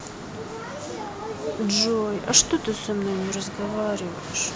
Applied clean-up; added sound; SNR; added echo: none; none; none; none.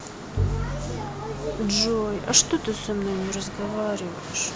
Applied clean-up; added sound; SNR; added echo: none; Bowed string instrument; 6 dB; none.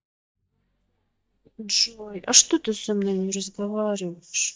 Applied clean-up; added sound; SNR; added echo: neural mask model DeepFilterNet 3.